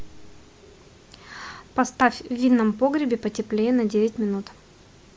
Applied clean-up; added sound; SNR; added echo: none; none; none; none.